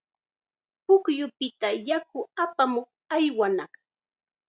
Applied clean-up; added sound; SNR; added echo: none; none; none; none.